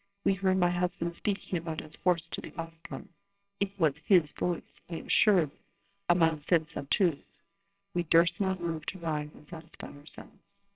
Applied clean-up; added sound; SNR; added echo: neural separator model SepFormer WHAMR!.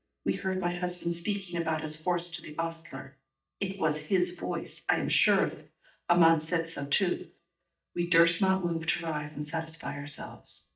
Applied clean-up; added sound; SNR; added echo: neural mask model DeepFilterNet 3.